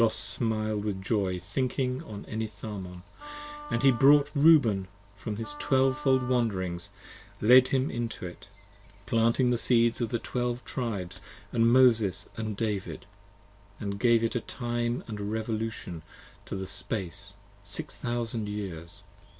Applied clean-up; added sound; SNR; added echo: none; Wind instrument, woodwind instrument; 16 dB; none.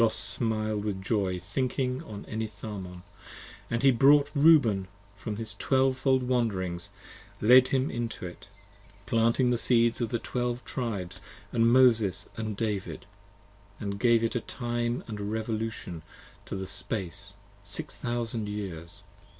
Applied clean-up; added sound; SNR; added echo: none; none; none; none.